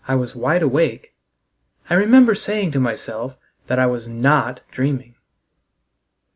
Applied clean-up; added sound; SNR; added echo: none; none; none; none.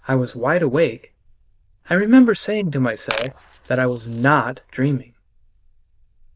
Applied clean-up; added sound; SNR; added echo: neural diffusion model UNIVERSE++.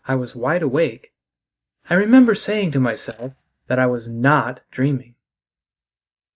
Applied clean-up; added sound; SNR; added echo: neural mask model DeepFilterNet 3.